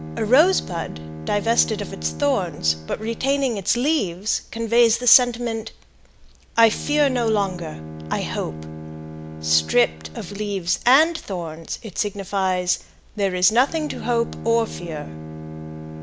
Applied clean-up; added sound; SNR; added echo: none; Bowed string instrument; 12 dB; none.